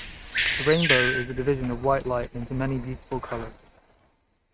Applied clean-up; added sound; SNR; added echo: neural mask model RNNoise.